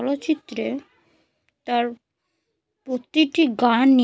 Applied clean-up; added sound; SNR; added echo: none; none; none; none.